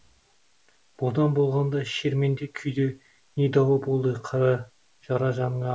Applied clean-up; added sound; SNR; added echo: none; none; none; none.